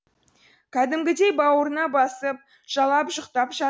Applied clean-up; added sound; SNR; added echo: none; none; none; none.